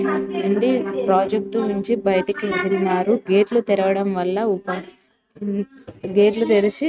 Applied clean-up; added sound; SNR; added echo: neural mask model RNNoise.